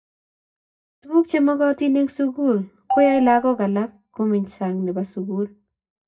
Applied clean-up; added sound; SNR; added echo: neural mask model DeepFilterNet 3.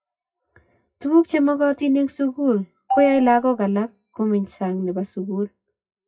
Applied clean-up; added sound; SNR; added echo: classical method WPE with log-MMSE.